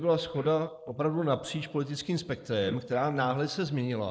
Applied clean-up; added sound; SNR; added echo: neural mask model Resemble Enhance denoiser.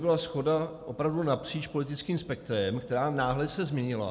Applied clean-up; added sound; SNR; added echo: none; none; none; none.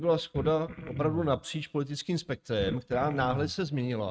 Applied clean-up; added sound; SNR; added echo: neural mask model RNNoise.